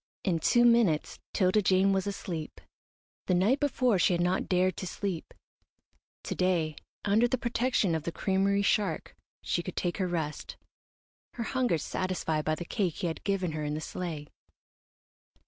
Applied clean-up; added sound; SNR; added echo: none; none; none; none.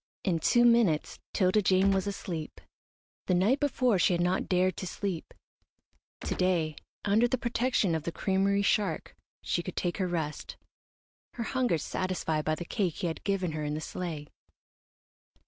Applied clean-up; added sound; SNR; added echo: none; Gunshot, gunfire; 8 dB; none.